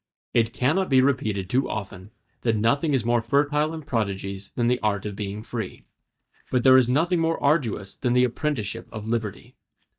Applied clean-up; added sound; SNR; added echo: neural mask model DeepFilterNet 3.